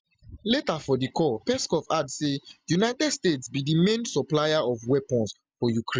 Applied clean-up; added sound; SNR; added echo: none; none; none; none.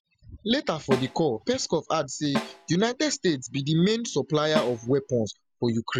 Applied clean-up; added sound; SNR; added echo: none; Snare drum; 10 dB; none.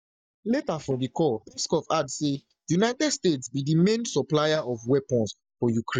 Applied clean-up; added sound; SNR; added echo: neural mask model DeepFilterNet 3.